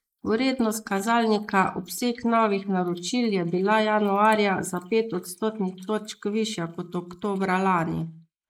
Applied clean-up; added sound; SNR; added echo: neural mask model Resemble Enhance denoiser.